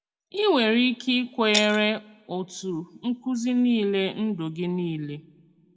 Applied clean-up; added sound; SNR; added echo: none; Shatter; 13 dB; reverberation time 0.6 s.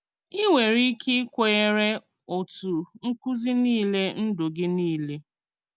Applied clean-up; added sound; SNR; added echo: none; none; none; none.